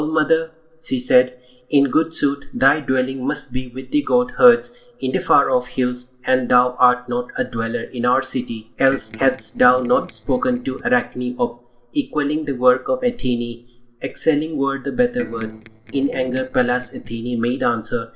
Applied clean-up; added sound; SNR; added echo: neural separator model SepFormer DNS4.